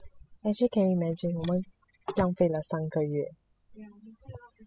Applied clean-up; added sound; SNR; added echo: classical method spectral subtraction.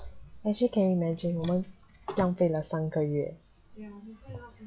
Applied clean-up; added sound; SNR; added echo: classical method log-MMSE.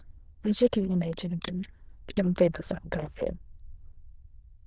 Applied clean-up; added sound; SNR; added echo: neural diffusion model UNIVERSE++.